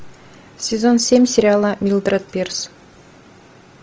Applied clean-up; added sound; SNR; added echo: none; none; none; none.